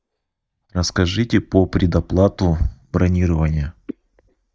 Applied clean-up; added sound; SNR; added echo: neural mask model DeepFilterNet 3.